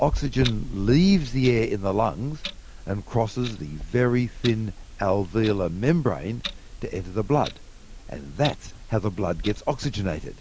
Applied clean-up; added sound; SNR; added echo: none; Clock; 11 dB; none.